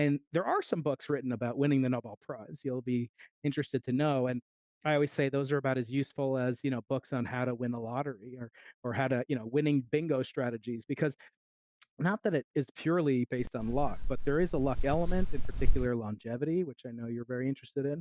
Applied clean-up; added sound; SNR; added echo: neural mask model DeepFilterNet 3.